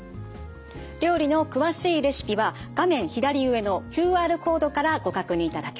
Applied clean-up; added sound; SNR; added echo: none; none; none; none.